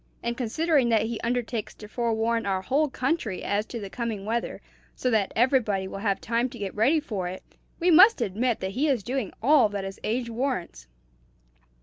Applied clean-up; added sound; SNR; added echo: none; none; none; none.